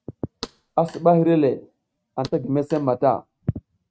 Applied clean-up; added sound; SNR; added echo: neural mask model RNNoise.